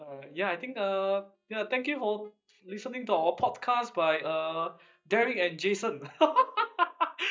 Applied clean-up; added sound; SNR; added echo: neural mask model DeepFilterNet 3.